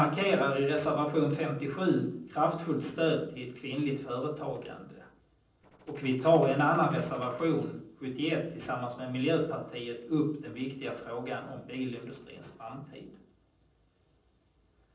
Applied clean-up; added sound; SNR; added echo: neural separator model SepFormer DNS4.